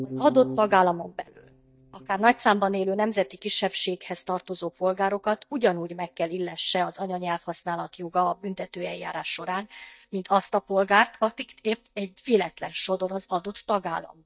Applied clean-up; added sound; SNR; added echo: neural mask model DeepFilterNet 3.